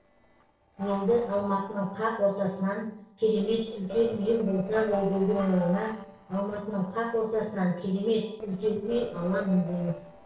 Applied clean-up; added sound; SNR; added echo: neural separator model SepFormer DNS4.